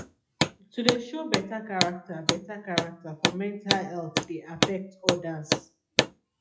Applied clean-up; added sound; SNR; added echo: classical method WPE with log-MMSE.